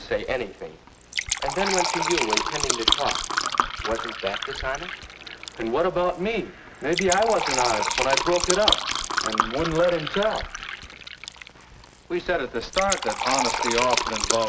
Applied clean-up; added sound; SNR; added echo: none; Fill (with liquid); 1 dB; none.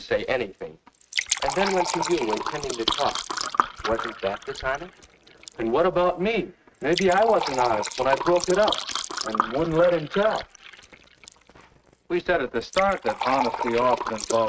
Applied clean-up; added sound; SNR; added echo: neural mask model RNNoise.